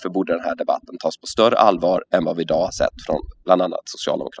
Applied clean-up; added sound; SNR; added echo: classical method spectral subtraction.